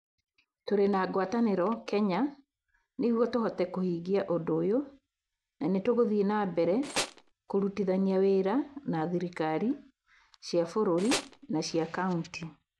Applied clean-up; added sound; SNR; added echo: none; Tools; 5 dB; none.